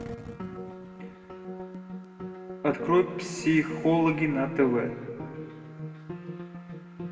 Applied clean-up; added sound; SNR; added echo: none; Piano; 10 dB; reverberation time 1.8 s.